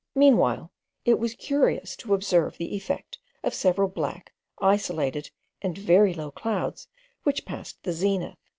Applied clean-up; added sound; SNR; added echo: none; none; none; none.